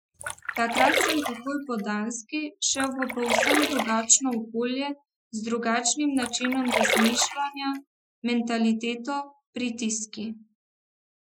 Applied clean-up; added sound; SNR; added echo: classical method Wiener filter.